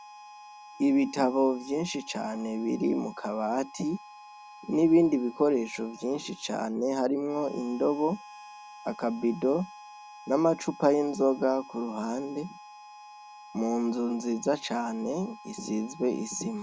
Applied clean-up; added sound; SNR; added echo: none; Harmonica; 19 dB; none.